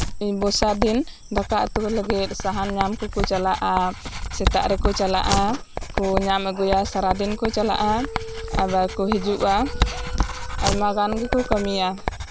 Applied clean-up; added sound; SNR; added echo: none; Writing; 4 dB; none.